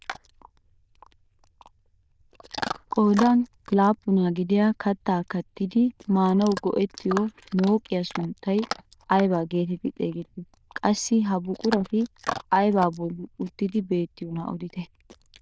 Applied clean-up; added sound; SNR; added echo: neural diffusion model UNIVERSE++.